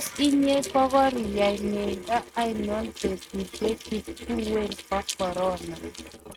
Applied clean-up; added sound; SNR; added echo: neural mask model RNNoise.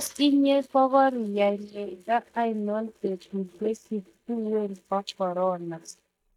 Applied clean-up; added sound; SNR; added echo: neural mask model DeepFilterNet 3.